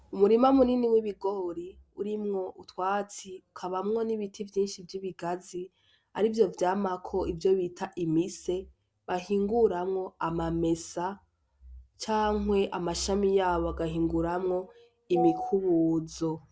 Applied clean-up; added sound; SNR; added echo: none; none; none; none.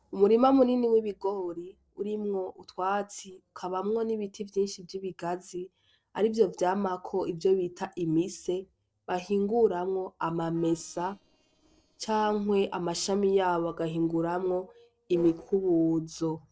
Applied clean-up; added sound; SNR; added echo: neural separator model SepFormer DNS4.